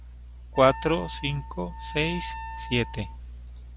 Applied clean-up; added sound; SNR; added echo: none; Wind instrument, woodwind instrument; 13 dB; none.